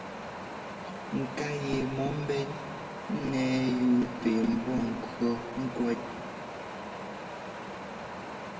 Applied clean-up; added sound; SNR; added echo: none; Wind; 7 dB; reverberation time 1.6 s.